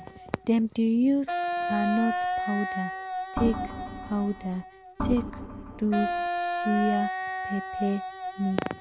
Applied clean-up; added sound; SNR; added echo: none; Wind instrument, woodwind instrument + Organ; 3 dB; none.